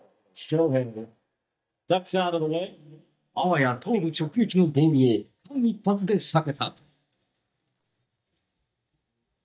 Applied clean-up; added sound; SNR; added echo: neural mask model DeepFilterNet 3.